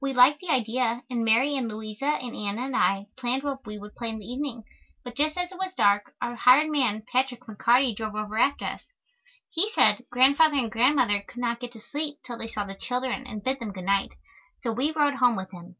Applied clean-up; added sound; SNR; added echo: none; none; none; none.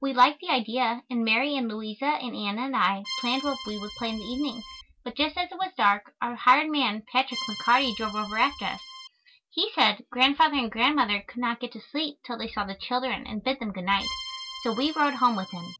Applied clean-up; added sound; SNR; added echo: none; Accordion; 11 dB; none.